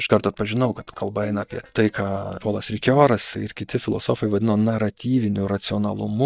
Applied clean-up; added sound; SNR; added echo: neural mask model DeepFilterNet 3.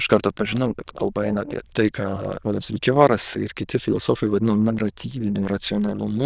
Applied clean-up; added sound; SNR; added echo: neural diffusion model UNIVERSE++.